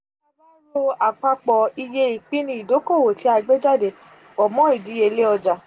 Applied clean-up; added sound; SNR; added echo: none; none; none; none.